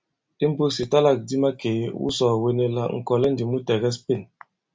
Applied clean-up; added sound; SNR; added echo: none; none; none; none.